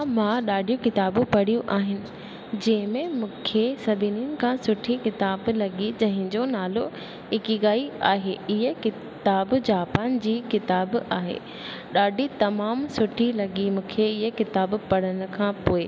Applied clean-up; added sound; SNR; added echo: none; none; none; none.